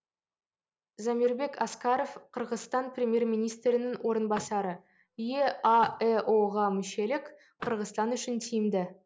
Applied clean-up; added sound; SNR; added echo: none; Vehicle; 18 dB; none.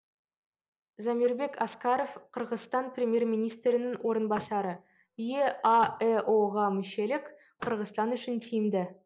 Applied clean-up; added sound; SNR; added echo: neural mask model Resemble Enhance denoiser.